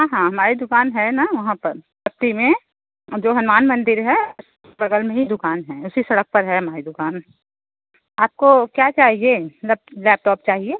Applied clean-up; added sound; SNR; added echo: none; none; none; none.